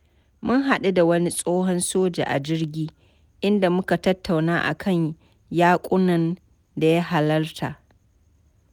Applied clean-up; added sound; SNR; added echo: none; none; none; none.